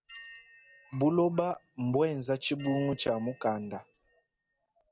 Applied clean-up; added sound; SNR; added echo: none; Bell; 4 dB; none.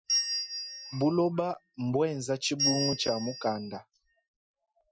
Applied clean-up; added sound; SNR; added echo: classical method Wiener filter.